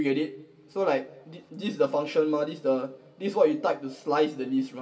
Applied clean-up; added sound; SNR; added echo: none; none; none; reverberation time 1.8 s.